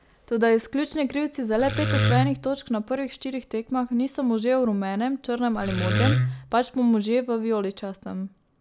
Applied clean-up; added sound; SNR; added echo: none; Wood; -1 dB; none.